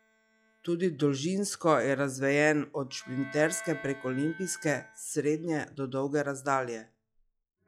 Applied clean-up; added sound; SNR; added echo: classical method log-MMSE.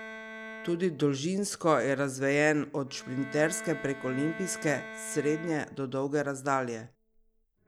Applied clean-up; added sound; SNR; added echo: none; Bowed string instrument; 15 dB; none.